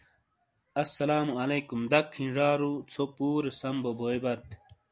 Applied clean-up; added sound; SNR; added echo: none; none; none; none.